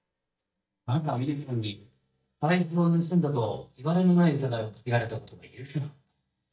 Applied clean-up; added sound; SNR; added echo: neural mask model DeepFilterNet 3.